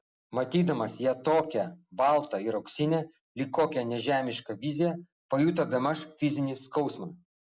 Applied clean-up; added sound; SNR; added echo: none; none; none; none.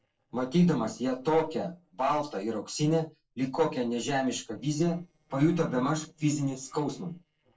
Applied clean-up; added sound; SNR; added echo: neural separator model SepFormer DNS4.